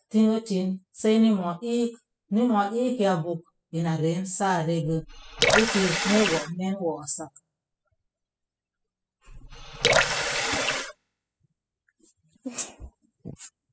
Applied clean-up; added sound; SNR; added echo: classical method spectral subtraction.